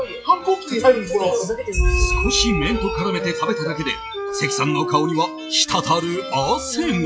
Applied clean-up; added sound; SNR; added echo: classical method WPE with log-MMSE.